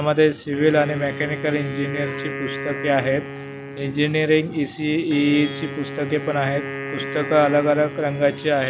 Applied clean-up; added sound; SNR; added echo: none; Wind instrument, woodwind instrument; 10 dB; none.